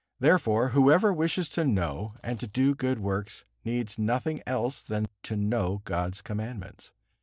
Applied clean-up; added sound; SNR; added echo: neural separator model SepFormer DNS4.